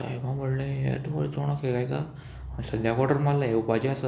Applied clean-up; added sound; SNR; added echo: none; none; none; none.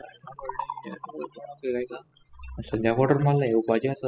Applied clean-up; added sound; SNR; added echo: classical method spectral subtraction.